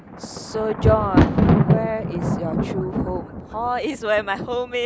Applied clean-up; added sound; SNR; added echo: none; Thunder; -3 dB; none.